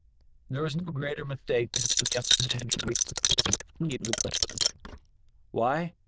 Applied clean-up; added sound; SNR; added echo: neural diffusion model UNIVERSE++.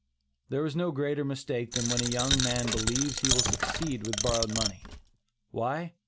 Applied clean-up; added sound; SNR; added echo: none; Coin (dropping); -2 dB; none.